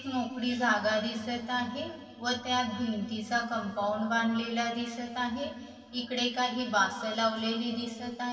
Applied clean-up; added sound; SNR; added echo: none; none; none; reverberation time 2.4 s.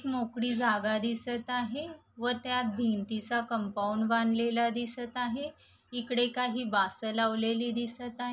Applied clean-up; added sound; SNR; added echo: none; none; none; none.